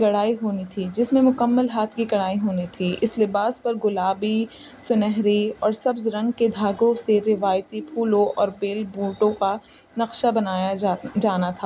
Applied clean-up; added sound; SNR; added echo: none; none; none; none.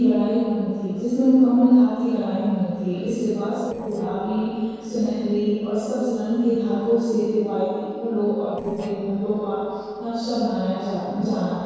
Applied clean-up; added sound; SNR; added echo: neural separator model SepFormer DNS4.